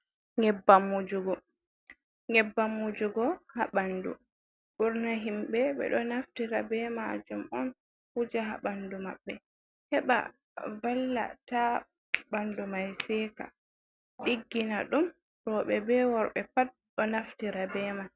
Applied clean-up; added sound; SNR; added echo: none; none; none; none.